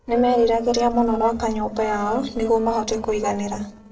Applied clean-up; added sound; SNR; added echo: neural separator model SepFormer DNS4.